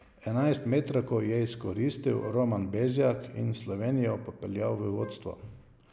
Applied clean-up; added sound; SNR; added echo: none; Wind instrument, woodwind instrument; 20 dB; none.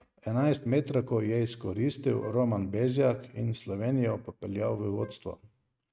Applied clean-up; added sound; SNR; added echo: neural mask model RNNoise.